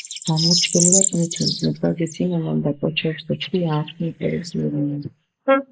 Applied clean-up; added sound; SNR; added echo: neural mask model Resemble Enhance denoiser.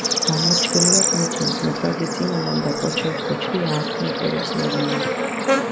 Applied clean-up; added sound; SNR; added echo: none; Bird / Insect; -3 dB; none.